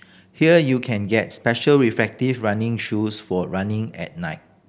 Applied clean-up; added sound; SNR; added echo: none; none; none; none.